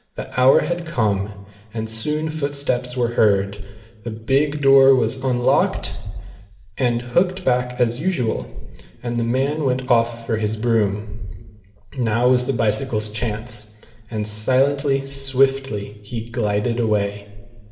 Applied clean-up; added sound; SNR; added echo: none; none; none; reverberation time 1.6 s.